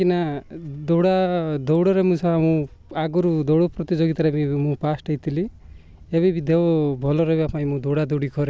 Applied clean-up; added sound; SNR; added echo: none; none; none; none.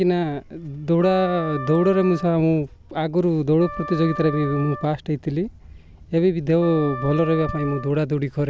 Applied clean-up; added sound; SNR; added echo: none; Wind instrument, woodwind instrument; 14 dB; none.